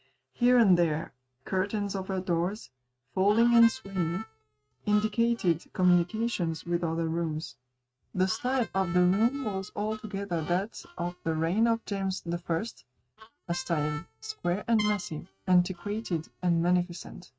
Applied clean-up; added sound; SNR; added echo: neural mask model RNNoise.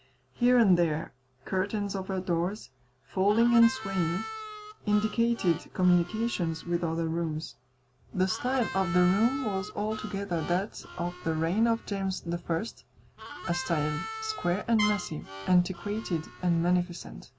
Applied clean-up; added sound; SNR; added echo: none; Harmonica + Trumpet; 12 dB; none.